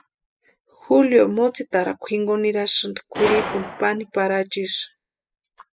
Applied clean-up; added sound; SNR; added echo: classical method spectral subtraction.